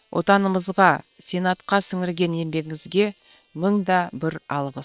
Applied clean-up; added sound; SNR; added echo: neural separator model SepFormer WHAM!.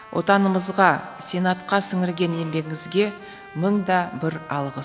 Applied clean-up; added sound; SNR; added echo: none; Trumpet; 20 dB; none.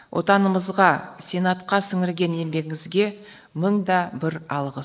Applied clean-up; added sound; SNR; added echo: neural mask model Resemble Enhance denoiser.